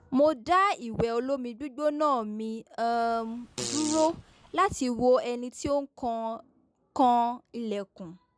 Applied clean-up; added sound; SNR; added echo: none; Fart; 11 dB; none.